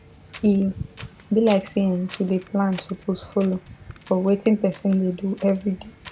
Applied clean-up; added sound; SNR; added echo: none; Wind; 19 dB; none.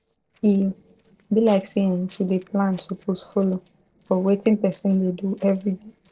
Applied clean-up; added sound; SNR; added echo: neural separator model SepFormer DNS4.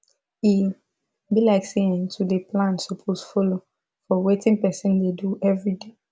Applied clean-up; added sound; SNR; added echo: none; none; none; none.